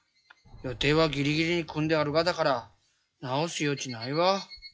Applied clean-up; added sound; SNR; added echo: classical method log-MMSE.